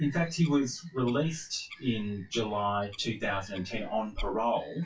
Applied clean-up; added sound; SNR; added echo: classical method WPE with log-MMSE.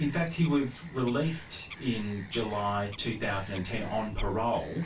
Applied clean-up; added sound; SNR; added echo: none; Bird vocalization, bird call, bird song; 16 dB; reverberation time 0.1 s.